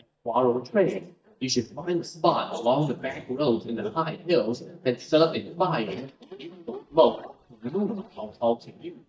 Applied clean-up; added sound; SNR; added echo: neural mask model DeepFilterNet 3.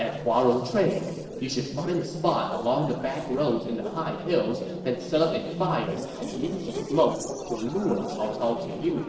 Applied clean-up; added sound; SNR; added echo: neural separator model SepFormer DNS4.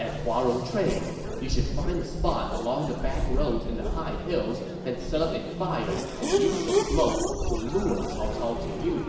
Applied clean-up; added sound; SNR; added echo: none; Race car, auto racing / Accelerating, revving, vroom; 0 dB; reverberation time 1.2 s.